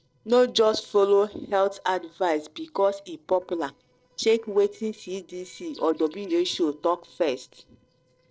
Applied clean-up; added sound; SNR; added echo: neural separator model SepFormer DNS4.